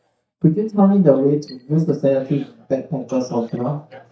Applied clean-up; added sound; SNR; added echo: neural mask model DeepFilterNet 3.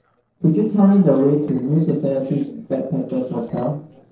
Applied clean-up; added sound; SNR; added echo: neural separator model SepFormer DNS4.